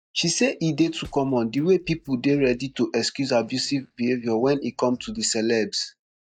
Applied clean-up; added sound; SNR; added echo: neural mask model DeepFilterNet 3.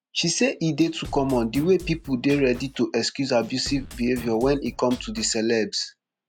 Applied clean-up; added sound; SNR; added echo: none; Drum kit; 15 dB; none.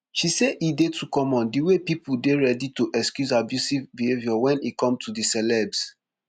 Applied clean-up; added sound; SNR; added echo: none; none; none; none.